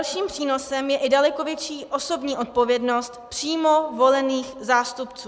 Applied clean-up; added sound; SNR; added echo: none; none; none; none.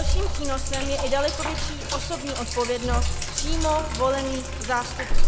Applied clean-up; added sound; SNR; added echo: none; Sink (filling or washing); -5 dB; none.